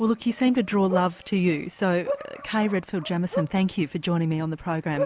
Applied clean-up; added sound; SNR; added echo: none; Bark; 10 dB; none.